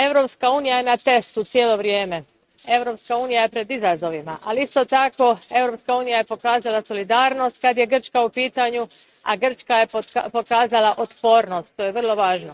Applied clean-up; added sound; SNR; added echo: neural mask model RNNoise.